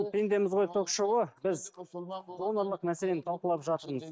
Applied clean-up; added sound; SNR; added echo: neural mask model DeepFilterNet 3.